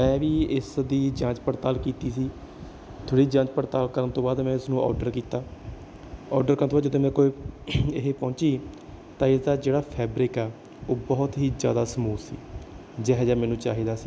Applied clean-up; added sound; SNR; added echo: none; none; none; none.